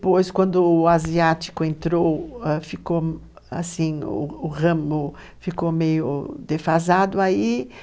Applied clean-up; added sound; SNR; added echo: none; none; none; none.